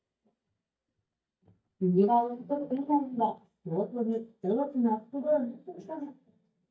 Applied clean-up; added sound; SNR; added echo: neural mask model DeepFilterNet 3.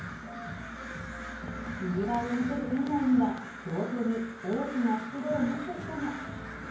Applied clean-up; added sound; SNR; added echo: none; Crow; 11 dB; reverberation time 0.9 s.